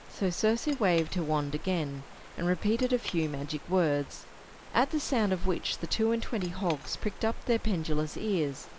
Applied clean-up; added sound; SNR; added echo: none; Cutlery, silverware / Chink, clink + Water; 19 dB; none.